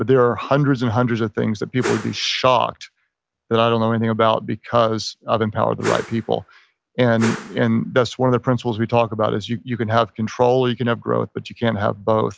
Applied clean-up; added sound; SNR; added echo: none; Whoosh, swoosh, swish; 12 dB; none.